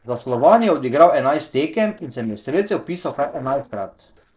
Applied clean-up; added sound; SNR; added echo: neural separator model SepFormer DNS4.